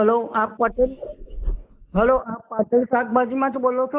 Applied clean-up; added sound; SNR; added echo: neural mask model Resemble Enhance denoiser.